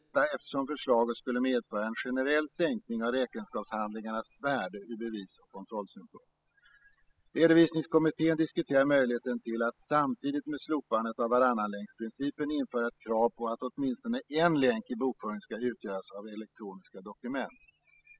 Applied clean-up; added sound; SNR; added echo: classical method spectral subtraction.